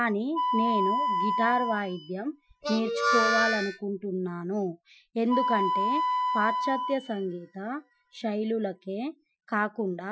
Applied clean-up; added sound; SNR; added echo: classical method Wiener filter.